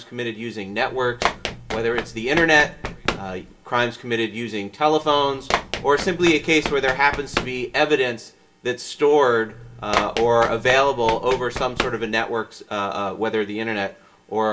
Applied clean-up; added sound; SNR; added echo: none; Run; 9 dB; reverberation time 0.2 s.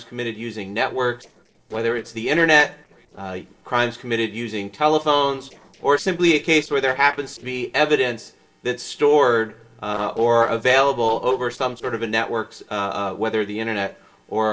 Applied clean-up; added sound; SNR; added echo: neural separator model SepFormer DNS4.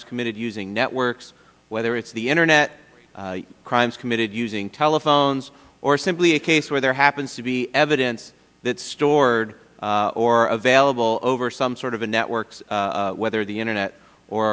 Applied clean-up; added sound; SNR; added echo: none; none; none; none.